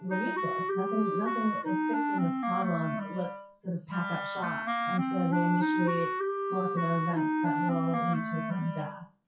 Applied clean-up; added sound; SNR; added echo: classical method WPE with log-MMSE.